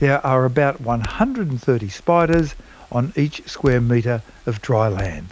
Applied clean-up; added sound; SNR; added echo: none; Crackle; 18 dB; none.